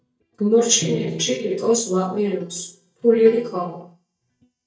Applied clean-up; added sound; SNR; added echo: neural mask model DeepFilterNet 3.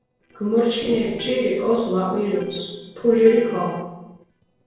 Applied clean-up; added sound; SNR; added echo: neural separator model SepFormer DNS4.